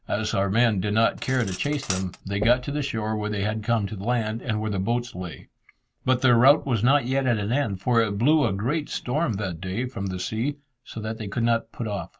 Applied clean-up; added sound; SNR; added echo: none; Cutlery, silverware + Knock / Wood; 14 dB; none.